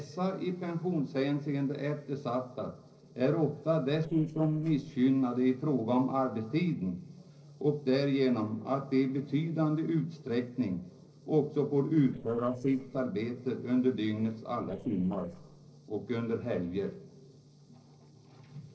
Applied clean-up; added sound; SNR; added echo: neural separator model SepFormer DNS4.